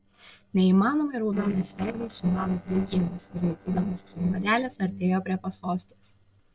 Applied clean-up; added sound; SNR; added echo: neural separator model SepFormer DNS4.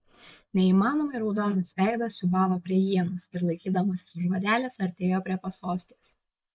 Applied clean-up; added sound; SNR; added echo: neural mask model Resemble Enhance denoiser.